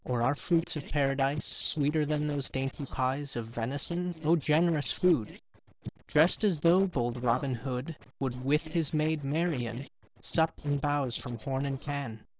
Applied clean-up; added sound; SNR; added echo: neural separator model SepFormer DNS4.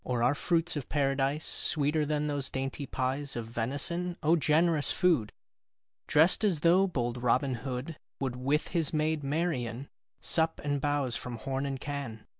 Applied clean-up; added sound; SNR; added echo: none; none; none; none.